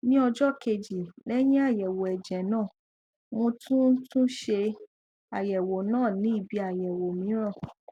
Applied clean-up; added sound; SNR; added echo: none; none; none; none.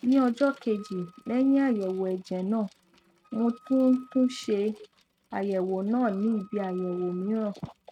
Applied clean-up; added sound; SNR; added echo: neural mask model RNNoise.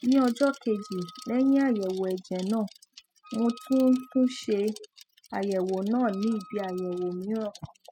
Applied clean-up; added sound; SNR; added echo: classical method spectral subtraction.